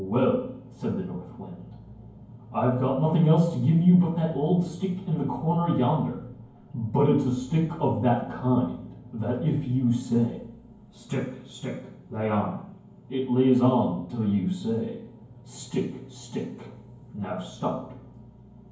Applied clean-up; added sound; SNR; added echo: none; none; none; reverberation time 0.9 s.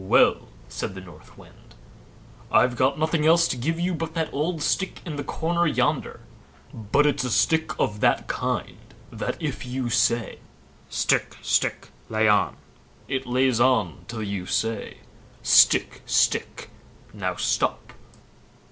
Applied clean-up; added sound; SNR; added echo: none; none; none; none.